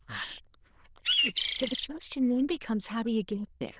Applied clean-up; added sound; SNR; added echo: neural diffusion model UNIVERSE++.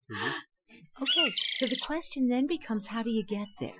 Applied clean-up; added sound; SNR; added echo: classical method Wiener filter.